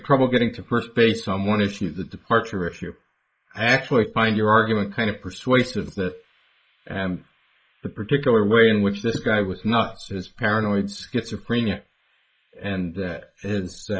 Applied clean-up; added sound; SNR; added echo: neural mask model Resemble Enhance denoiser.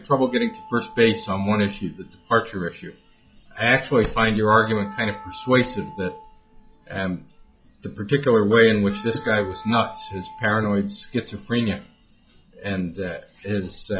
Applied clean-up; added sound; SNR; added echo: classical method log-MMSE.